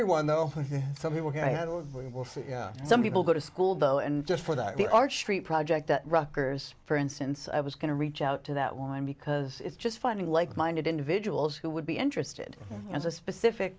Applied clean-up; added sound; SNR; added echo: none; none; none; none.